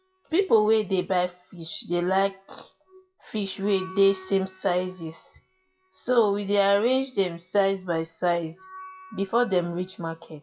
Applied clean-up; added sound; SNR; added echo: classical method WPE with log-MMSE.